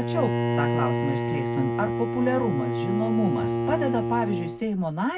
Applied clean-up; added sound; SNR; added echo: none; Bowed string instrument; -1 dB; reverberation time 0.3 s.